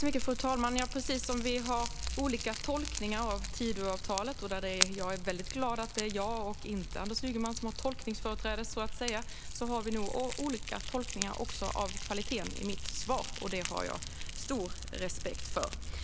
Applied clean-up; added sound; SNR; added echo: none; Fire; 1 dB; none.